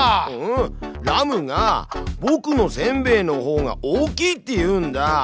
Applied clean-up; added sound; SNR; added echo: none; Clock; 15 dB; none.